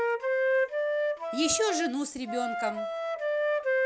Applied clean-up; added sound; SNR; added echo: none; Wind instrument, woodwind instrument; -4 dB; none.